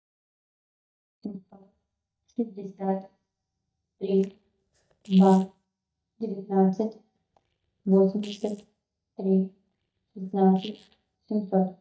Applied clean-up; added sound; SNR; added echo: neural mask model DeepFilterNet 3.